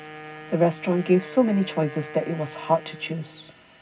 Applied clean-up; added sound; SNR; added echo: none; Wind instrument, woodwind instrument; 16 dB; reverberation time 0.4 s.